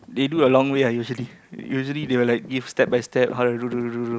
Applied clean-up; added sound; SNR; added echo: none; Run; 20 dB; none.